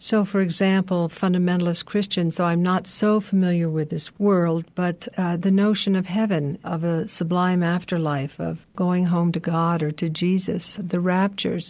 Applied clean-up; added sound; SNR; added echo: none; none; none; none.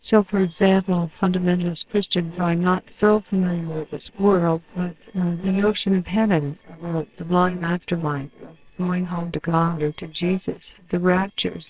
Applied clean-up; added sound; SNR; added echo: neural separator model SepFormer WHAMR!.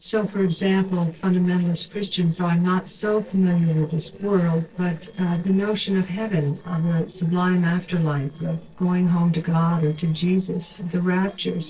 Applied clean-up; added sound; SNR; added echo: neural separator model SepFormer DNS4.